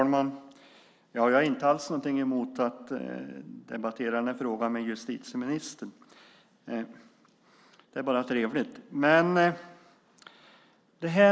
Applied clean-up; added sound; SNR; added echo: none; none; none; none.